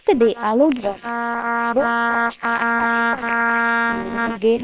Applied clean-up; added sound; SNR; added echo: neural separator model SepFormer WHAM!.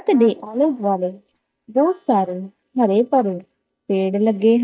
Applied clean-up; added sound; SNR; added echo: neural mask model DeepFilterNet 3.